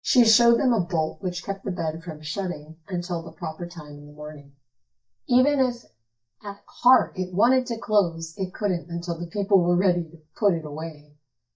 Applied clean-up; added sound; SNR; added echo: neural mask model DeepFilterNet 3.